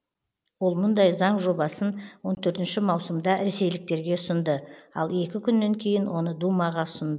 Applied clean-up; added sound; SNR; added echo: none; none; none; none.